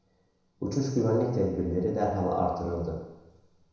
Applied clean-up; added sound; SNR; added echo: none; none; none; reverberation time 1.0 s.